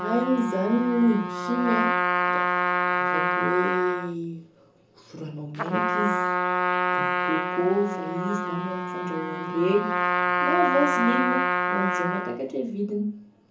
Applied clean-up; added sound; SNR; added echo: none; Trumpet; -1 dB; reverberation time 0.6 s.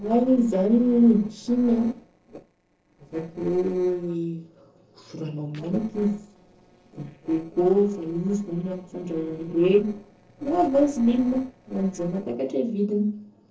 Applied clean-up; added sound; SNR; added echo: neural separator model SepFormer DNS4.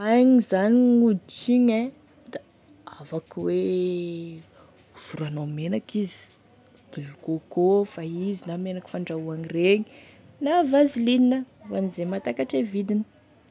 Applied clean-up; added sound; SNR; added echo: none; none; none; none.